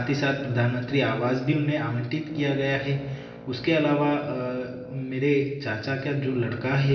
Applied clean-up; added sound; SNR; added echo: none; Brass instrument; 20 dB; reverberation time 1.2 s.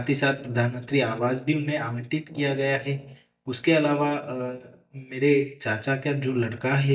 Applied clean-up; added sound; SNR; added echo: neural mask model DeepFilterNet 3.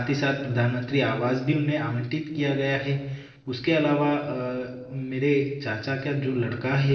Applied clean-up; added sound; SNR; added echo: neural separator model SepFormer DNS4.